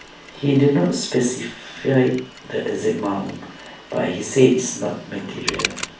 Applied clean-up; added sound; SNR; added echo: none; Mechanisms; 15 dB; reverberation time 0.3 s.